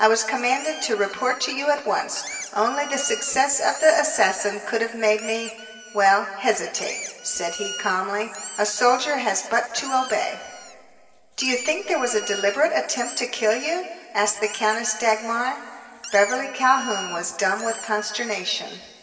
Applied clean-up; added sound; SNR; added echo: none; Squeak; 14 dB; reverberation time 2.5 s.